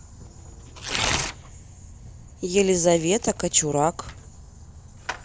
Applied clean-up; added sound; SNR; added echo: none; Tearing; 8 dB; none.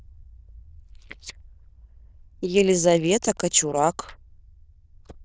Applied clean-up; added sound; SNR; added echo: neural diffusion model UNIVERSE++.